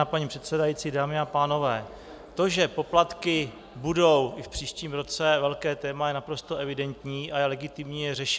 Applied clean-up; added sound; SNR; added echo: none; none; none; none.